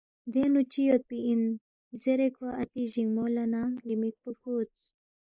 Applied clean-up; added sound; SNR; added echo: neural mask model Resemble Enhance denoiser.